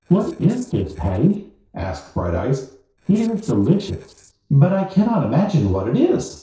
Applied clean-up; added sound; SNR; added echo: neural separator model SepFormer DNS4.